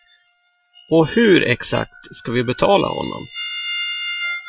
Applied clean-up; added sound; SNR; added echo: classical method Wiener filter.